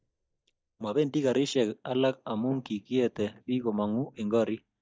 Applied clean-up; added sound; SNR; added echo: neural mask model DeepFilterNet 3.